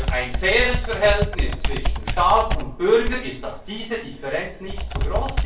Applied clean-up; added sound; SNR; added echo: none; Computer keyboard; 1 dB; reverberation time 0.3 s.